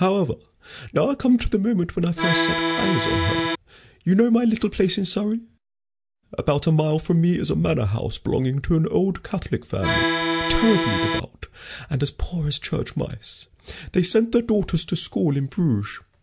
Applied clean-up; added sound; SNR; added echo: none; Accordion; 0 dB; none.